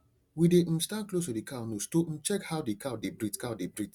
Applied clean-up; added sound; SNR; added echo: none; none; none; none.